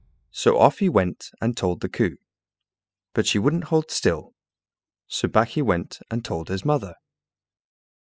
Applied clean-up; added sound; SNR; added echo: classical method spectral subtraction.